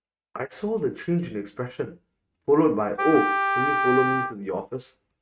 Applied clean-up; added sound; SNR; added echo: neural mask model RNNoise.